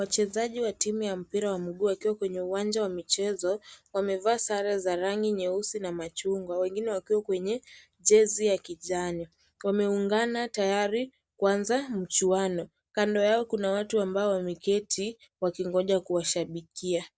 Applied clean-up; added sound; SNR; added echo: none; none; none; none.